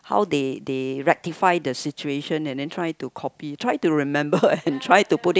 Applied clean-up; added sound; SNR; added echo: none; none; none; none.